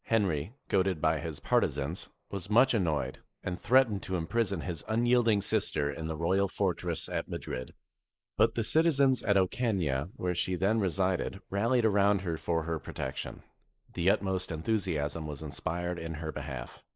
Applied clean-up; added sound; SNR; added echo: neural mask model Resemble Enhance denoiser.